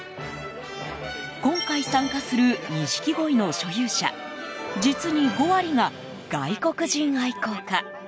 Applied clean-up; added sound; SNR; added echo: none; none; none; none.